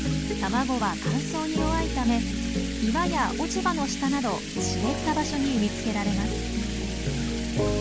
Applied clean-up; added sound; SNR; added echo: none; Bathtub (filling or washing); 12 dB; none.